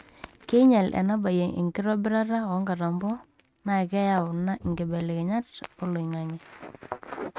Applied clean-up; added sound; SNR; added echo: neural mask model RNNoise.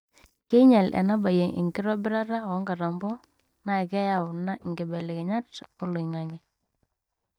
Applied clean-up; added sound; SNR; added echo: neural mask model DeepFilterNet 3.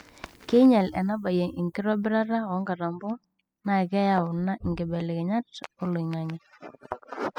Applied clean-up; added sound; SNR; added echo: classical method spectral subtraction.